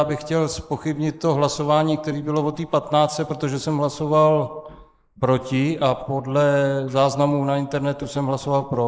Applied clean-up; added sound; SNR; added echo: neural mask model Resemble Enhance denoiser.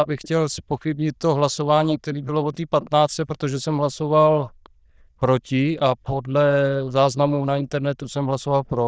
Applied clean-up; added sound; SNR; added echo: neural diffusion model UNIVERSE++.